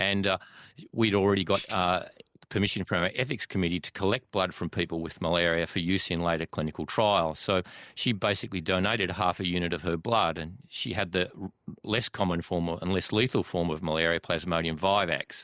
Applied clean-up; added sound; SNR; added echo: neural mask model Resemble Enhance denoiser.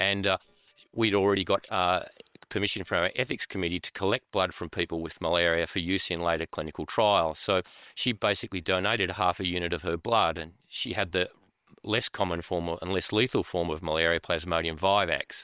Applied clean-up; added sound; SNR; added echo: neural separator model SepFormer WHAM!.